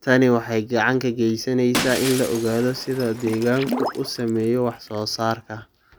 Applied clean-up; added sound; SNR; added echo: none; Shatter + Water / Splash, splatter; 11 dB; none.